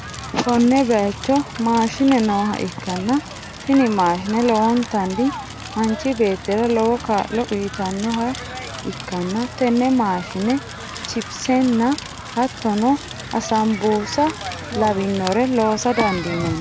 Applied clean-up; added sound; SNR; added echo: none; Crackle; 11 dB; none.